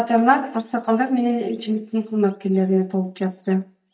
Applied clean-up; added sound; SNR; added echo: neural mask model DeepFilterNet 3.